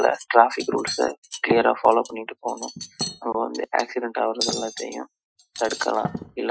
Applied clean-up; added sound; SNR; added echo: classical method Wiener filter.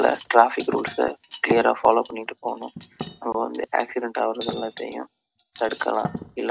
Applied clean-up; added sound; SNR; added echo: none; Cutlery, silverware; 10 dB; none.